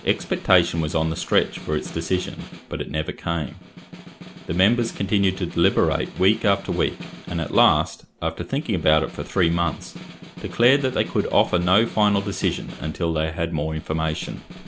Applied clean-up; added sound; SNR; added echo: none; Snare drum; 16 dB; none.